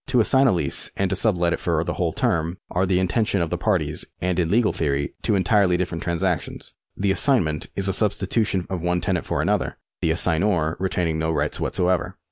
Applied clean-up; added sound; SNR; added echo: none; none; none; none.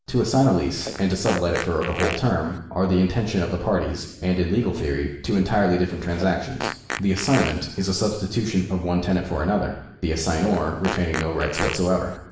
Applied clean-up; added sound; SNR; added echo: none; Fart; 9 dB; reverberation time 0.9 s.